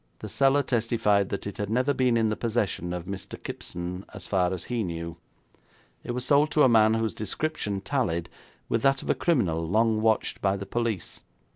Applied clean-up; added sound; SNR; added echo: none; none; none; none.